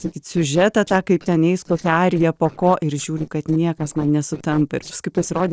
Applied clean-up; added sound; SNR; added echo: neural separator model SepFormer DNS4.